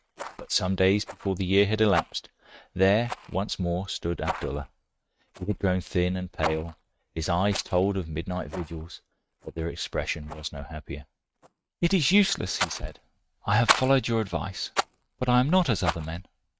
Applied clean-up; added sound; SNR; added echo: neural mask model RNNoise.